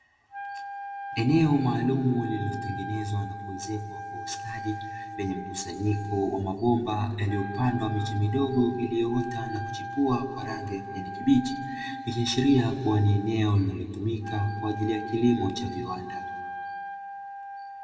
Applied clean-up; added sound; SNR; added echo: none; Wind instrument, woodwind instrument; 11 dB; reverberation time 2.0 s.